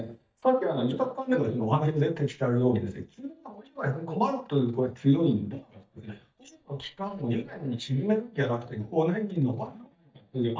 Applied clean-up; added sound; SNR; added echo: neural mask model DeepFilterNet 3.